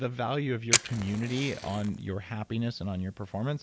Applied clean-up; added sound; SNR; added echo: none; Fire; 4 dB; none.